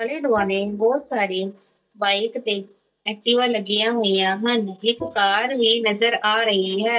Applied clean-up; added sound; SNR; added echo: neural mask model DeepFilterNet 3.